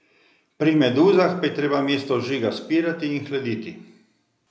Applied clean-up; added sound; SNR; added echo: none; none; none; none.